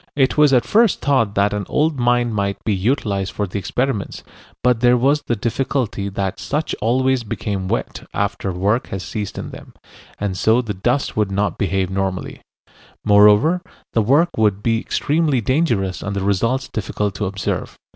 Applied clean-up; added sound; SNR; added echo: none; none; none; none.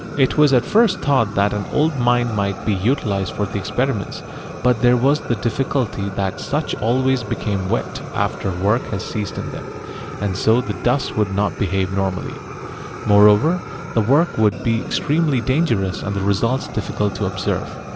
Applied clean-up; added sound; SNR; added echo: none; Fire; 11 dB; none.